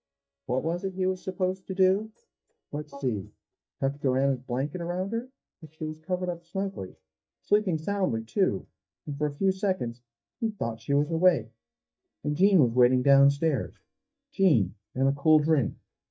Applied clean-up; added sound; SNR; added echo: neural mask model DeepFilterNet 3.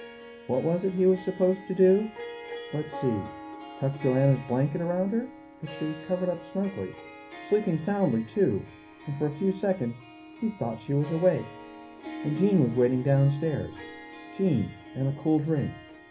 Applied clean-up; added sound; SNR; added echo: none; Harp; 15 dB; reverberation time 0.5 s.